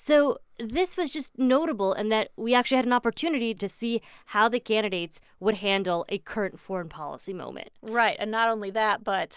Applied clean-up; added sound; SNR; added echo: none; none; none; none.